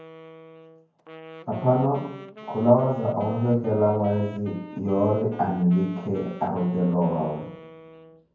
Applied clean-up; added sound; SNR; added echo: none; Wind instrument, woodwind instrument; 18 dB; reverberation time 0.9 s.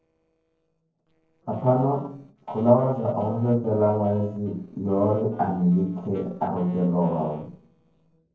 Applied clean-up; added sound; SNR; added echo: neural separator model SepFormer DNS4.